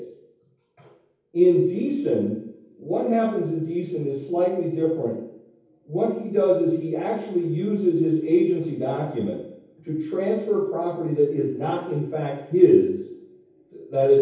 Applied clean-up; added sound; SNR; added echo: none; none; none; reverberation time 0.9 s.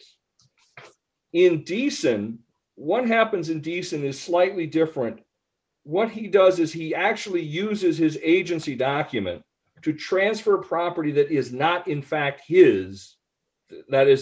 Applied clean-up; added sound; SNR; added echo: none; none; none; none.